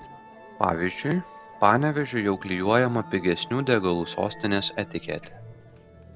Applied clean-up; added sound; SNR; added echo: none; Musical instrument; 18 dB; none.